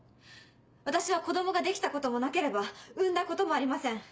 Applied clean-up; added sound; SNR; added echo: none; none; none; none.